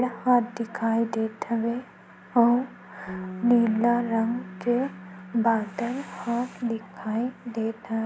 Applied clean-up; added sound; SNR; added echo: none; Bass guitar; 17 dB; none.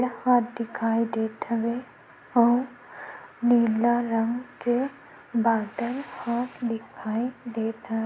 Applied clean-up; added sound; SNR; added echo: none; none; none; none.